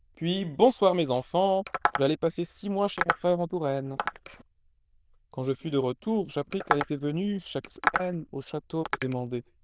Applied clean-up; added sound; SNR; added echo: neural diffusion model UNIVERSE++.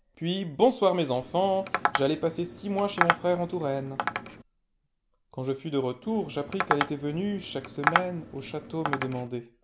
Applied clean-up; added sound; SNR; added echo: none; Tap; 2 dB; none.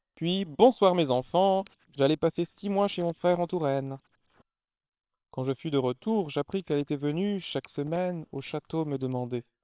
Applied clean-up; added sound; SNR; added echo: neural separator model SepFormer WHAM!.